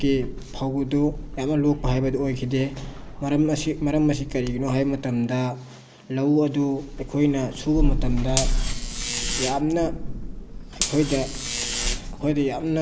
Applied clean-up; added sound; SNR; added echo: none; Thunder + Buzz; 4 dB; none.